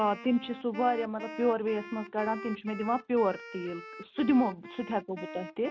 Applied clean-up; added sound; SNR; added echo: none; Wind instrument, woodwind instrument; 14 dB; none.